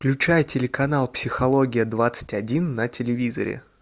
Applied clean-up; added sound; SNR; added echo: none; none; none; none.